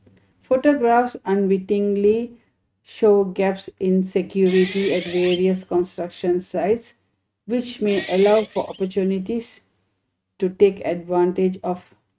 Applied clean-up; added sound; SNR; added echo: neural mask model RNNoise.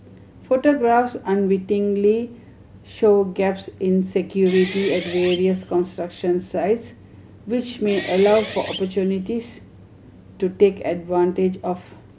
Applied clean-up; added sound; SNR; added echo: none; Guitar; 14 dB; none.